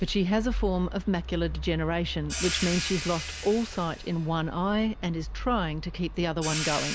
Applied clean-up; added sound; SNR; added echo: none; Hi-hat; 11 dB; none.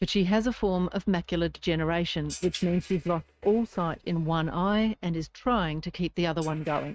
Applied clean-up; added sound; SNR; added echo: neural mask model RNNoise.